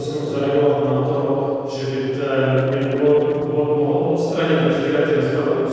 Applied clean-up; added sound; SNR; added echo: neural separator model SepFormer DNS4.